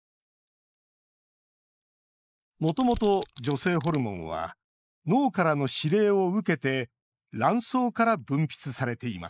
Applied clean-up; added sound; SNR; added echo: neural mask model Resemble Enhance denoiser.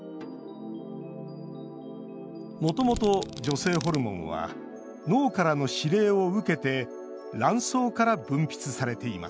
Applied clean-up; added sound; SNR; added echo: none; Domestic sounds, home sounds; 12 dB; none.